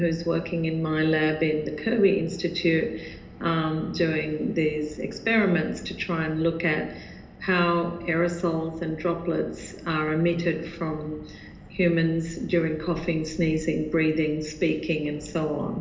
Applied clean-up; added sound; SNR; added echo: none; Car; 18 dB; reverberation time 1.0 s.